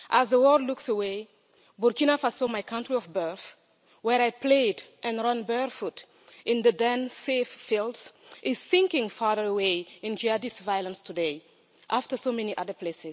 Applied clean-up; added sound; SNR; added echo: none; none; none; none.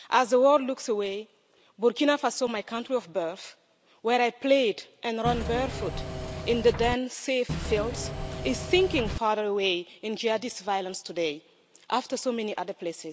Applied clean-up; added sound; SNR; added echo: none; Engine / Mechanisms; 5 dB; none.